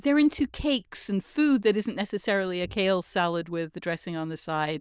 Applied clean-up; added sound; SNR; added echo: neural diffusion model UNIVERSE++.